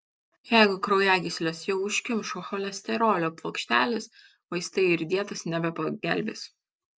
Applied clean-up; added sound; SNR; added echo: none; none; none; none.